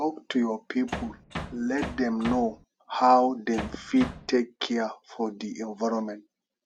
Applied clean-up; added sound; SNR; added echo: none; Bass drum; 10 dB; none.